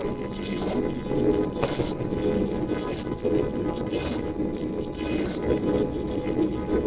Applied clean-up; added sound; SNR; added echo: neural separator model SepFormer DNS4.